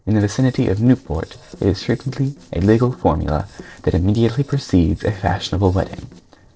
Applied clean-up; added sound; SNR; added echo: neural separator model SepFormer DNS4.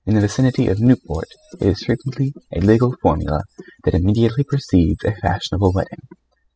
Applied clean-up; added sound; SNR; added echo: classical method spectral subtraction.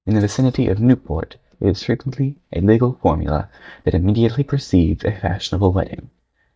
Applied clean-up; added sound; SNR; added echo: neural mask model DeepFilterNet 3.